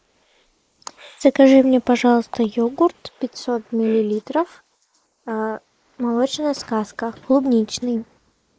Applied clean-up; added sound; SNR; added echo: neural mask model Resemble Enhance denoiser.